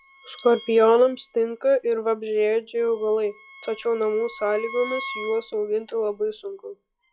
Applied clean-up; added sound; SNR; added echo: classical method log-MMSE.